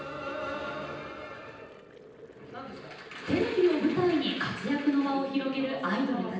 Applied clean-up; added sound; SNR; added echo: none; Boiling; 19 dB; reverberation time 0.9 s.